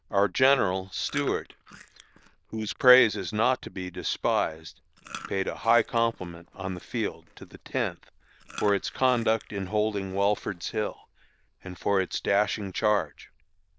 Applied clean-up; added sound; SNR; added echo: neural diffusion model UNIVERSE++.